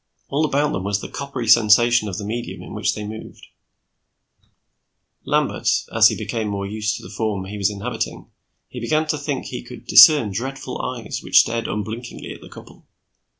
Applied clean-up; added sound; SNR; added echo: none; none; none; none.